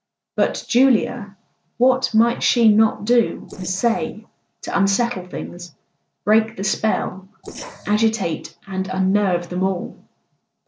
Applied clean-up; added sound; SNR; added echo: neural separator model SepFormer DNS4.